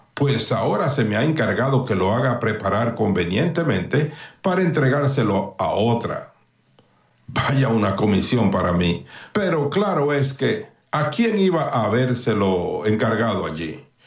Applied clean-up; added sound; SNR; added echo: none; none; none; none.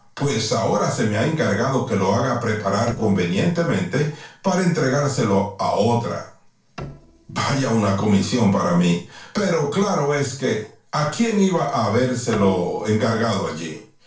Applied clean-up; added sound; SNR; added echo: neural separator model SepFormer DNS4.